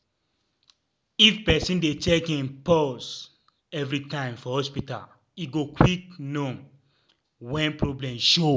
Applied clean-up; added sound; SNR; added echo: none; none; none; none.